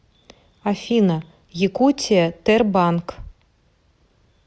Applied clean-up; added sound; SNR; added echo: none; none; none; none.